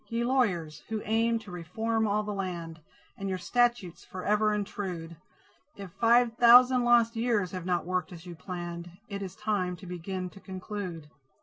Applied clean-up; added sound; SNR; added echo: none; none; none; none.